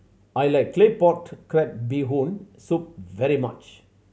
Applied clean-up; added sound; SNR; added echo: none; none; none; none.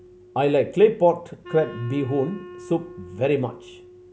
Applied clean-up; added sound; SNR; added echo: none; Wind instrument, woodwind instrument; 18 dB; none.